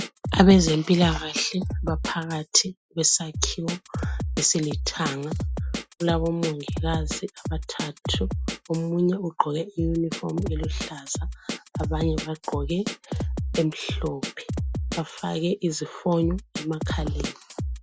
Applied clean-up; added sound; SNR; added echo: classical method Wiener filter.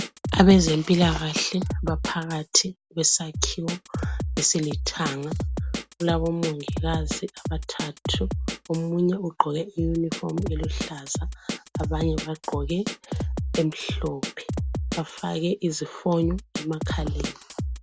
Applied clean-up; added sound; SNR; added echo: none; Drum kit; 5 dB; none.